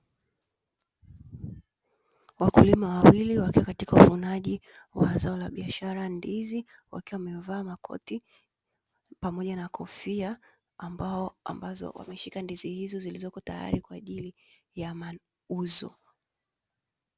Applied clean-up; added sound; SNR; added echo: none; none; none; none.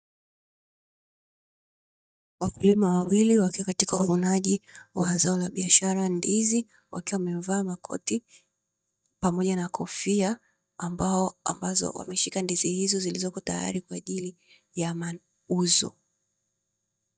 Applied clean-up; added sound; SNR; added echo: neural mask model DeepFilterNet 3.